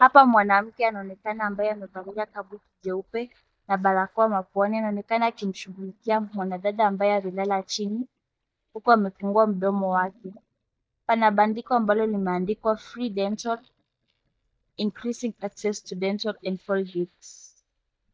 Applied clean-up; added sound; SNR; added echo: neural mask model DeepFilterNet 3.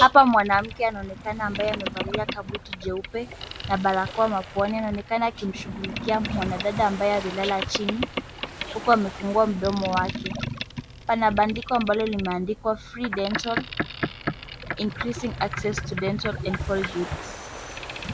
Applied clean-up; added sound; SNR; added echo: none; Boat, Water vehicle; 8 dB; none.